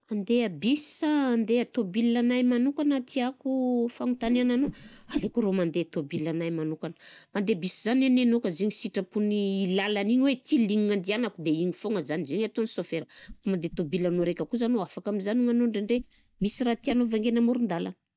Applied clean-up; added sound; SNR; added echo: neural mask model DeepFilterNet 3.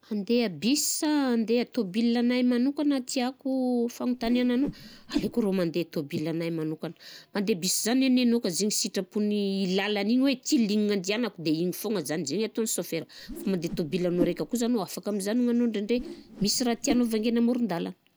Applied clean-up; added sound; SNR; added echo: none; Whoosh, swoosh, swish; 10 dB; none.